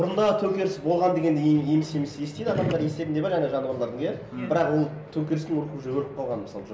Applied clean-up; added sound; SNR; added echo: none; none; none; none.